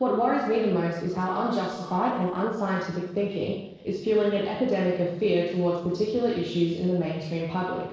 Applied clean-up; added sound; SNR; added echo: neural separator model SepFormer DNS4.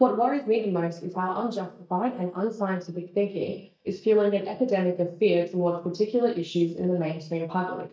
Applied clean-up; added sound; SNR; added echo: neural mask model DeepFilterNet 3.